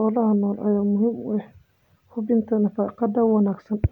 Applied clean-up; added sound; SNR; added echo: none; none; none; none.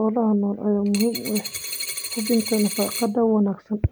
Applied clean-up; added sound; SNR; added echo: none; Coin (dropping); 8 dB; none.